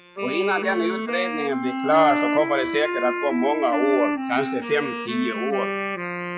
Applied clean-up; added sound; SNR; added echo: classical method log-MMSE.